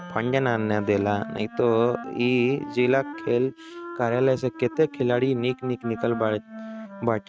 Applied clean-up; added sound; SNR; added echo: neural mask model RNNoise.